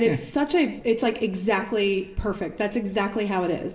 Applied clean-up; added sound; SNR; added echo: none; none; none; reverberation time 2.3 s.